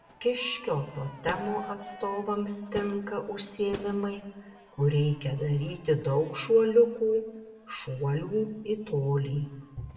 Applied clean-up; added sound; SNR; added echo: none; Crowd / Fireworks; 18 dB; reverberation time 1.0 s.